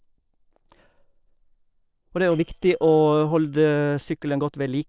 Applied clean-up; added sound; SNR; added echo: neural separator model SepFormer DNS4.